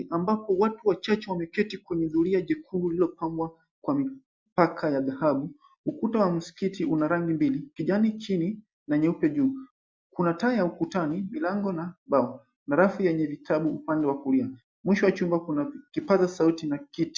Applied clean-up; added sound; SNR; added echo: none; none; none; none.